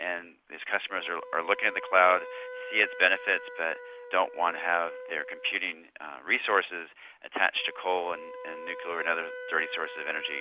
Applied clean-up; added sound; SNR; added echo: none; Wind instrument, woodwind instrument; 13 dB; none.